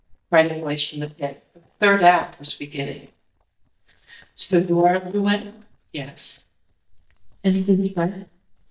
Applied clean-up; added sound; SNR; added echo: neural mask model DeepFilterNet 3.